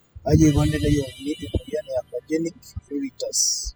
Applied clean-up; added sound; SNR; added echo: classical method spectral subtraction.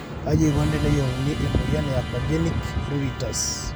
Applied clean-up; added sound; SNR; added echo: none; Musical instrument; 8 dB; none.